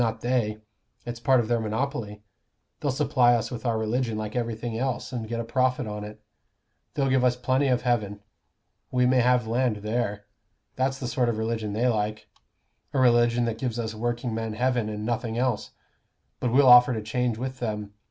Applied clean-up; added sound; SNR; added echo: none; none; none; none.